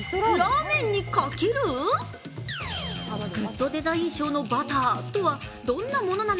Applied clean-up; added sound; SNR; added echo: none; none; none; none.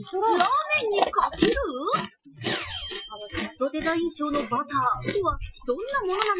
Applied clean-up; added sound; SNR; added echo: classical method Wiener filter.